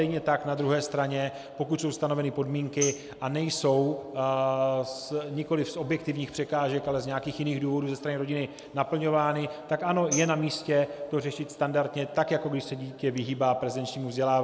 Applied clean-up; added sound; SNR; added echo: none; Tambourine; 11 dB; none.